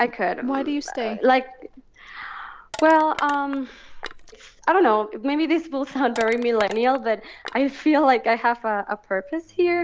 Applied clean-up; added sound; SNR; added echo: none; Crushing; 16 dB; none.